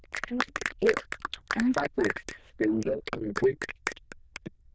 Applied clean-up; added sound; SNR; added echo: neural diffusion model UNIVERSE++.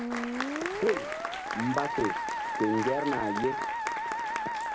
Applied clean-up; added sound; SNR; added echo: none; Musical instrument + Applause; -1 dB; none.